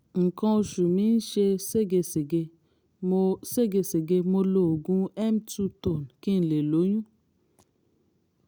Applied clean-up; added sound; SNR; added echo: none; none; none; none.